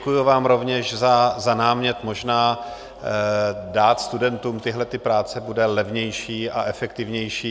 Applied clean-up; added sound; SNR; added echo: none; none; none; none.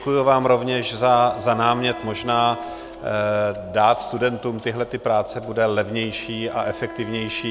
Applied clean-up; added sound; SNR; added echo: none; Rattle (instrument) + Wind instrument, woodwind instrument; 18 dB; none.